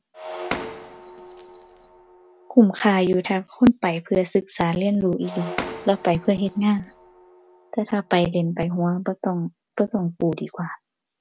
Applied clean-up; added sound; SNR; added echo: none; Shatter; 14 dB; none.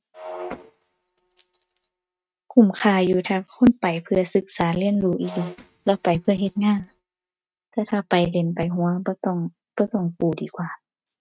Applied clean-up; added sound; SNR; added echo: neural mask model RNNoise.